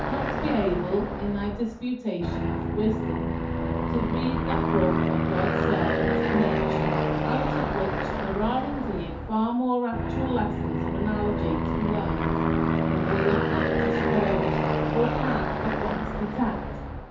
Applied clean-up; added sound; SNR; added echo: none; Aircraft; -3 dB; reverberation time 0.5 s.